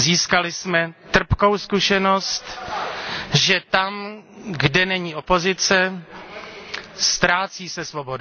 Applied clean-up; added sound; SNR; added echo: none; none; none; none.